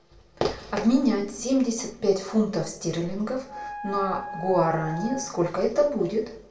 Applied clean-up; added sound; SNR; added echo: none; Wind instrument, woodwind instrument; 13 dB; reverberation time 0.3 s.